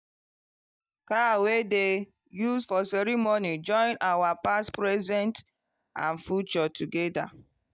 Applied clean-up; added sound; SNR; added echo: neural mask model DeepFilterNet 3.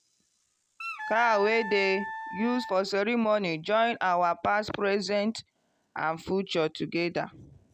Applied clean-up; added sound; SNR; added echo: none; Wind instrument, woodwind instrument; 9 dB; none.